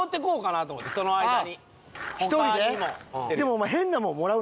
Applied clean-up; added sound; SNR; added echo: none; Skateboard; 14 dB; none.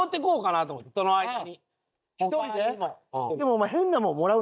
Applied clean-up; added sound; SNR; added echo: neural mask model DeepFilterNet 3.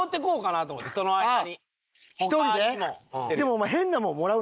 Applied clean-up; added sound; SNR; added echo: neural mask model Resemble Enhance denoiser.